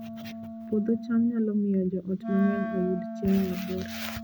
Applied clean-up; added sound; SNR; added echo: none; Wind instrument, woodwind instrument; 9 dB; none.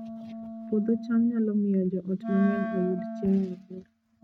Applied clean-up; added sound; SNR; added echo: neural mask model RNNoise.